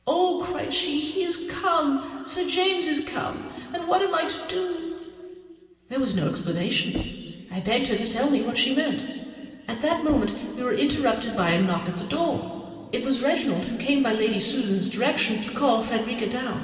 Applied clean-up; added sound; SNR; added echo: none; Knock; 15 dB; reverberation time 2.5 s.